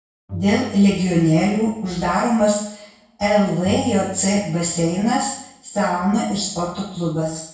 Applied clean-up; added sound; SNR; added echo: none; Bowed string instrument; 20 dB; reverberation time 0.6 s.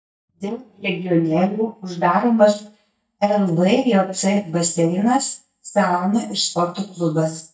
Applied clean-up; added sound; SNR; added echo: neural mask model DeepFilterNet 3.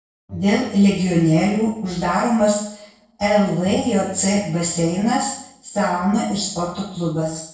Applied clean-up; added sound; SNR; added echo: neural separator model SepFormer DNS4.